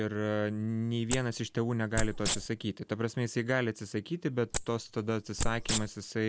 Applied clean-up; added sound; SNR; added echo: none; Wild animals; 2 dB; none.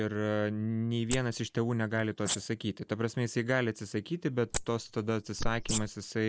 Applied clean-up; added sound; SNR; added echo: neural mask model Resemble Enhance denoiser.